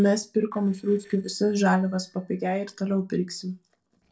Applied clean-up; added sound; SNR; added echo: neural separator model SepFormer DNS4.